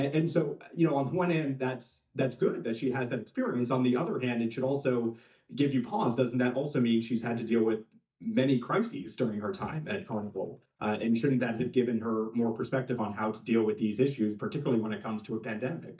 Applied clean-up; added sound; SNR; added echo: neural mask model DeepFilterNet 3.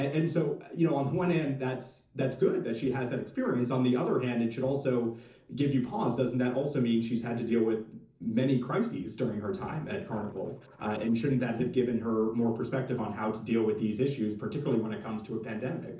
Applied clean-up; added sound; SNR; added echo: neural separator model SepFormer DNS4.